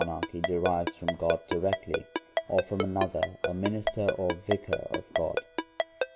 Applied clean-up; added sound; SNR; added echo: none; Ringtone; 2 dB; none.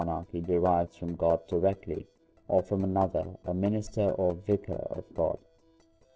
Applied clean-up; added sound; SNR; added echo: neural separator model SepFormer DNS4.